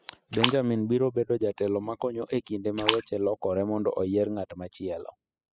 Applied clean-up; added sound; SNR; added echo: classical method spectral subtraction.